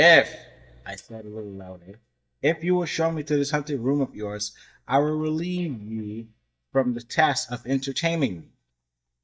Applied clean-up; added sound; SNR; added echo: neural mask model DeepFilterNet 3.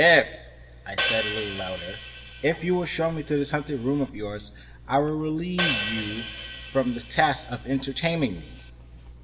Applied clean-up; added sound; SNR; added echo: none; Hi-hat; 4 dB; reverberation time 1.2 s.